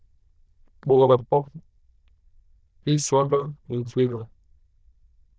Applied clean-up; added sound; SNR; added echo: neural diffusion model UNIVERSE++.